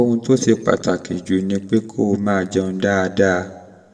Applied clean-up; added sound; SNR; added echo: none; none; none; reverberation time 1.2 s.